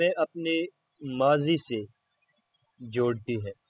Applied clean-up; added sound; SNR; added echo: classical method spectral subtraction.